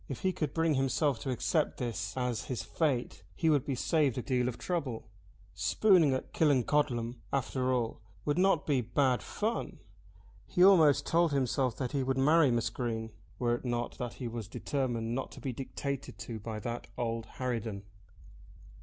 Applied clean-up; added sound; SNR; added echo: none; none; none; none.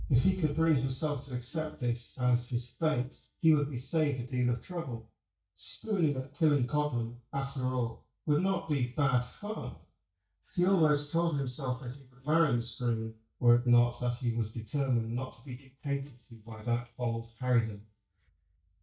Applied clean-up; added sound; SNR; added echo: neural mask model DeepFilterNet 3.